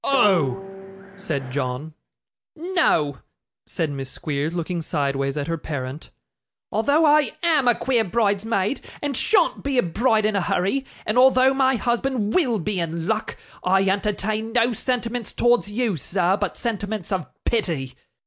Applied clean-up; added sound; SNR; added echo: none; Guitar; 11 dB; none.